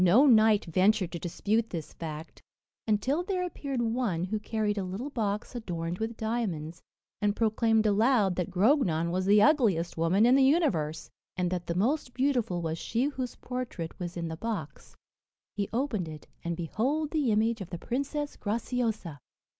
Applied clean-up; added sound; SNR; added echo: none; none; none; none.